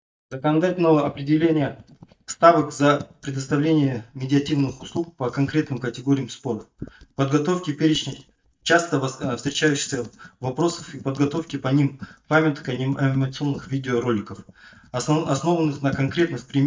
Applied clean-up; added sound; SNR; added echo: neural mask model DeepFilterNet 3.